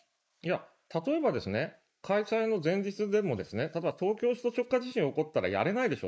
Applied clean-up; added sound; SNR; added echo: neural mask model Resemble Enhance denoiser.